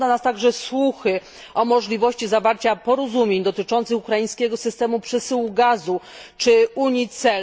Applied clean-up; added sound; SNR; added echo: none; none; none; none.